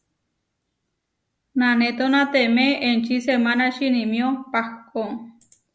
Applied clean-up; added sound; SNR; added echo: none; none; none; none.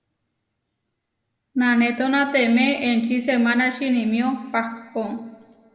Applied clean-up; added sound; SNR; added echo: none; none; none; reverberation time 1.6 s.